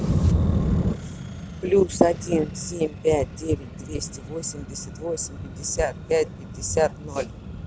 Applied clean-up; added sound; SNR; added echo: none; Accelerating, revving, vroom; 16 dB; none.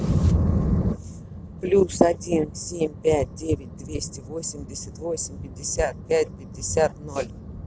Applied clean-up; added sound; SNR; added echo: none; none; none; none.